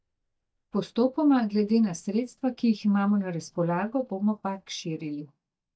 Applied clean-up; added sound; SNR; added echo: neural mask model DeepFilterNet 3.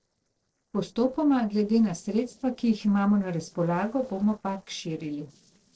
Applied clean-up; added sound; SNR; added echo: neural separator model SepFormer DNS4.